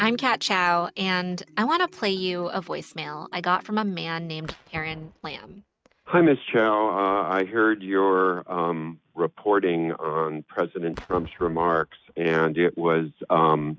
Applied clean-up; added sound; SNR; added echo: neural mask model RNNoise.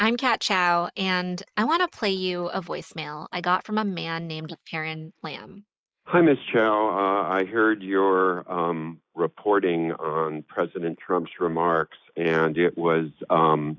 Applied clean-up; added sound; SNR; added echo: neural mask model Resemble Enhance denoiser.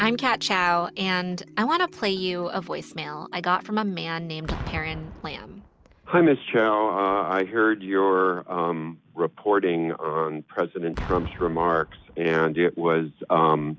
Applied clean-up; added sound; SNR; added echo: none; Boom; 18 dB; none.